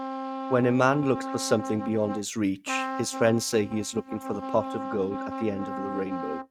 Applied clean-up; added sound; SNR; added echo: neural mask model RNNoise.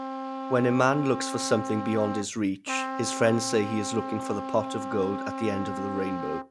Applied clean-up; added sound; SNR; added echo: none; Trumpet; 6 dB; none.